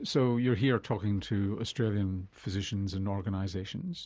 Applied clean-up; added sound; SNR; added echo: none; none; none; none.